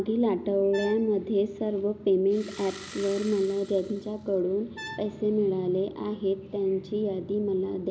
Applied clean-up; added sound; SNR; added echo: none; Brass instrument + Engine starting; 19 dB; none.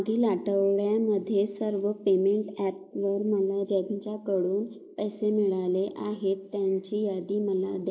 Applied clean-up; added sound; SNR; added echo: neural mask model Resemble Enhance denoiser.